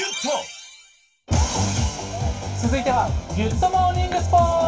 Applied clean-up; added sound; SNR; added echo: none; Bird vocalization, bird call, bird song; 18 dB; reverberation time 0.2 s.